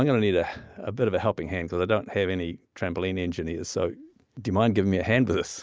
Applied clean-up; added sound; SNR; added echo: none; none; none; none.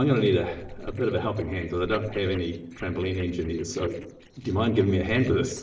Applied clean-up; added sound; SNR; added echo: neural separator model SepFormer DNS4.